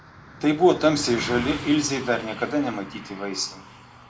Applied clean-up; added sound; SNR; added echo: none; Car passing by; 14 dB; reverberation time 0.4 s.